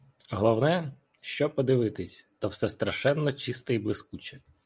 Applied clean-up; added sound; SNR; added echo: none; none; none; none.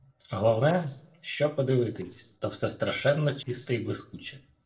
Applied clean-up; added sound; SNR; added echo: neural separator model SepFormer DNS4.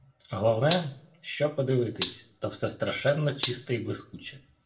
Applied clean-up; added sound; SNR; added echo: none; Gunshot, gunfire; 5 dB; reverberation time 0.3 s.